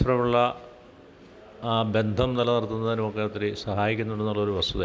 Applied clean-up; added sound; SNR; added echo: none; none; none; none.